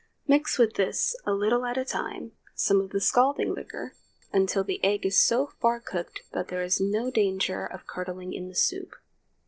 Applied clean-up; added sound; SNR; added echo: neural separator model SepFormer DNS4.